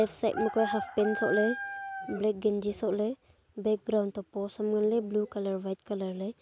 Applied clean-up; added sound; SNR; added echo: none; none; none; none.